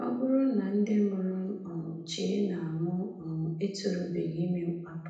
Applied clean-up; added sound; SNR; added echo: none; none; none; reverberation time 0.8 s.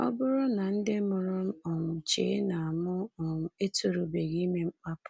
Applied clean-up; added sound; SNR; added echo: none; none; none; none.